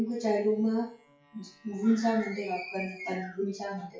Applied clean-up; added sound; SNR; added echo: classical method WPE with log-MMSE.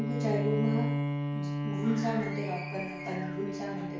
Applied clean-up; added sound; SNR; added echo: none; Bowed string instrument; -1 dB; reverberation time 0.5 s.